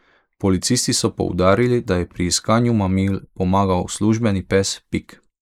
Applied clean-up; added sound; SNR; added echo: neural mask model Resemble Enhance denoiser.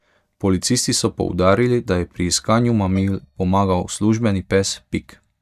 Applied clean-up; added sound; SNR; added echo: neural mask model DeepFilterNet 3.